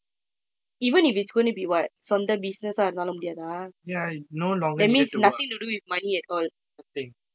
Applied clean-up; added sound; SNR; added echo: none; none; none; none.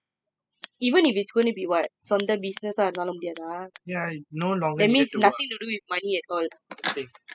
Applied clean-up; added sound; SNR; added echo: classical method spectral subtraction.